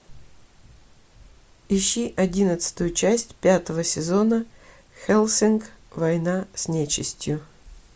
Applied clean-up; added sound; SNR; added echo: none; none; none; none.